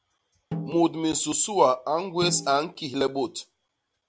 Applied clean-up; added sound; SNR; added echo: none; Snare drum; 13 dB; none.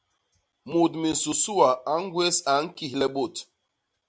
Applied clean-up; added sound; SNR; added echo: none; none; none; none.